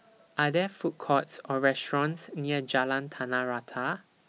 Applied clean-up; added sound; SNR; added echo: none; none; none; none.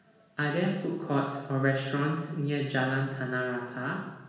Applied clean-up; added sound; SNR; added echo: none; none; none; reverberation time 1.1 s.